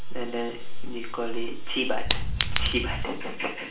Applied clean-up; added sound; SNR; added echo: none; Chink, clink; 2 dB; reverberation time 0.4 s.